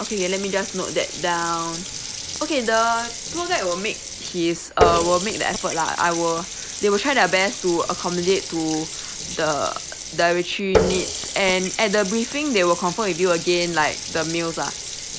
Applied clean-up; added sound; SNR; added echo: none; Water tap, faucet; 6 dB; none.